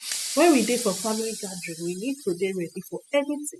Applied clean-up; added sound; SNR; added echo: classical method spectral subtraction.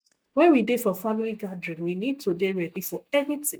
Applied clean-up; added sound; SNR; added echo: neural mask model DeepFilterNet 3.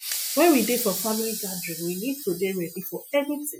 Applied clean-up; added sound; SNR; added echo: classical method Wiener filter.